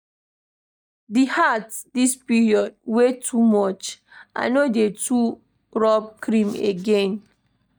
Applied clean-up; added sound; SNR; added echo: neural mask model DeepFilterNet 3.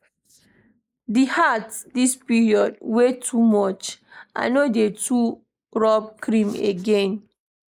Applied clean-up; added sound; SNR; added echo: neural mask model Resemble Enhance denoiser.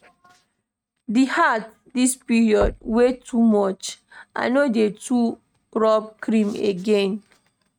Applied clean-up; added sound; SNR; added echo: neural mask model RNNoise.